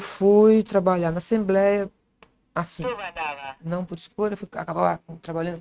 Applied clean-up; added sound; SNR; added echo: neural mask model RNNoise.